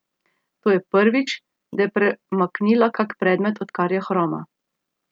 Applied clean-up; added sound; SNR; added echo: none; none; none; none.